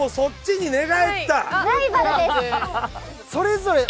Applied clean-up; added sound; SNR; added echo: none; none; none; none.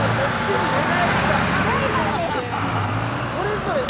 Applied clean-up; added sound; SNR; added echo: none; Traffic noise, roadway noise; -4 dB; none.